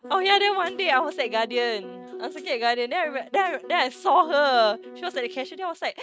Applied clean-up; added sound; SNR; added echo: neural mask model RNNoise.